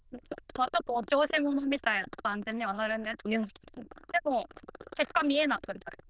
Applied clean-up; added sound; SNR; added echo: neural diffusion model UNIVERSE++.